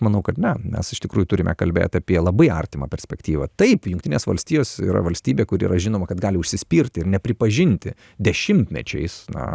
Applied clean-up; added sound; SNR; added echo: none; none; none; none.